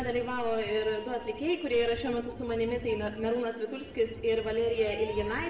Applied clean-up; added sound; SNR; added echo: none; Meow; 14 dB; reverberation time 0.8 s.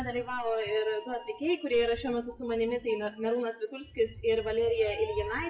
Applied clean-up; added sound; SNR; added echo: classical method WPE with log-MMSE.